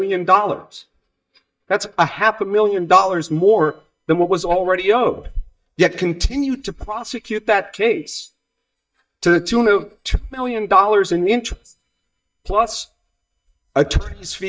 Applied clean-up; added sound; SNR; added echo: neural mask model DeepFilterNet 3.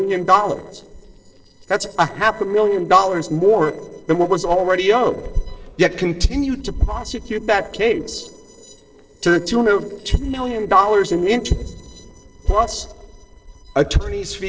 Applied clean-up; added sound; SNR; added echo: neural separator model SepFormer DNS4.